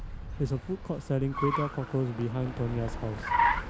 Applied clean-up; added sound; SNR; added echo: none; Car; 1 dB; none.